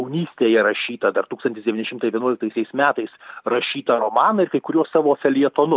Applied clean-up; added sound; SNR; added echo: none; none; none; none.